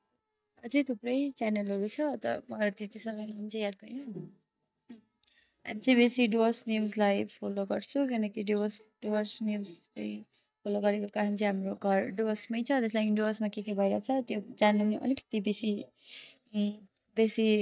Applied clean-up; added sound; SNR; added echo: neural mask model DeepFilterNet 3.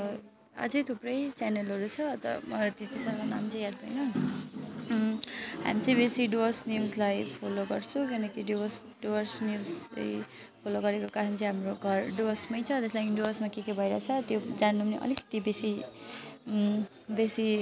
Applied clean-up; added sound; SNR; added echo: none; none; none; none.